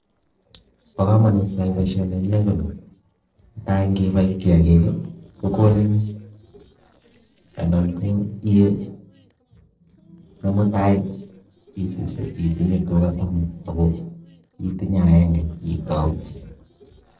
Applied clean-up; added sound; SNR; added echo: neural separator model SepFormer DNS4.